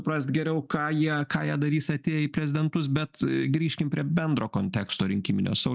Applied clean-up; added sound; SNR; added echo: none; none; none; none.